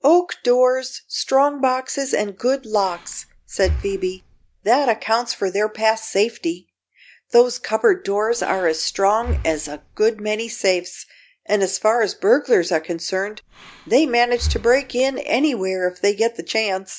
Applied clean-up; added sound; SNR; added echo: none; Breathing; 12 dB; none.